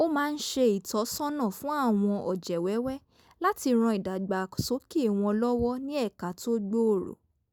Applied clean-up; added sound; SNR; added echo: none; none; none; none.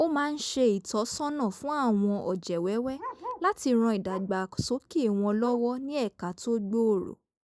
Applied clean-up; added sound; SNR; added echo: neural mask model Resemble Enhance denoiser.